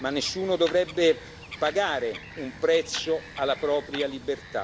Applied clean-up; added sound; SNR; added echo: none; Tick-tock + Bird vocalization, bird call, bird song; 15 dB; none.